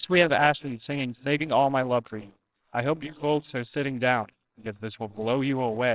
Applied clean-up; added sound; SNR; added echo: neural separator model SepFormer WHAMR!.